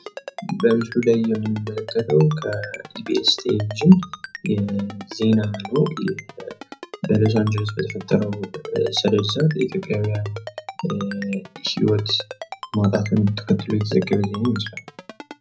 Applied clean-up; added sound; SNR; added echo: none; Ringtone; 15 dB; reverberation time 0.4 s.